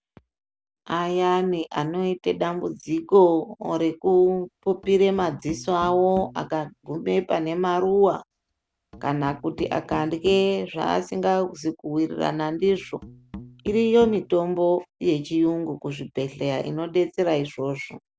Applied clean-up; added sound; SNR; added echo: none; Musical instrument; 19 dB; none.